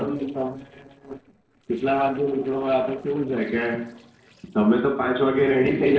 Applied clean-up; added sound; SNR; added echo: neural separator model SepFormer DNS4.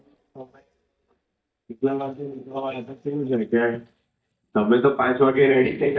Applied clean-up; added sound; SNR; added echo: neural mask model DeepFilterNet 3.